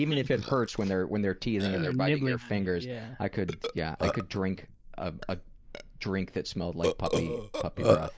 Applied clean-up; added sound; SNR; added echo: neural mask model Resemble Enhance denoiser.